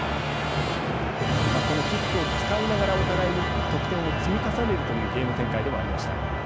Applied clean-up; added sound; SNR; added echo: none; Musical instrument; -1 dB; none.